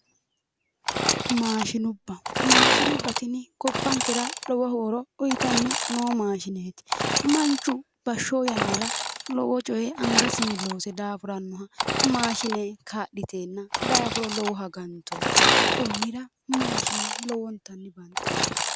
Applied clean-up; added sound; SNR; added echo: none; Sawing / Engine; -1 dB; none.